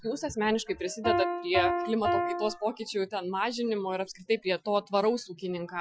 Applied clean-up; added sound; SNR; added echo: classical method Wiener filter.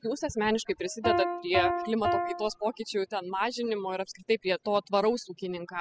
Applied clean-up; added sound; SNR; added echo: classical method spectral subtraction.